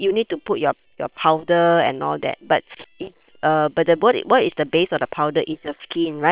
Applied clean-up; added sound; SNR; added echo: neural separator model SepFormer WHAM!.